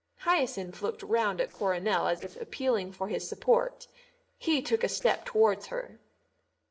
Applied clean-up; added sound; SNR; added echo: neural separator model SepFormer DNS4.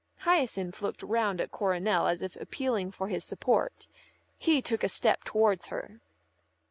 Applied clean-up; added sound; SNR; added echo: none; none; none; none.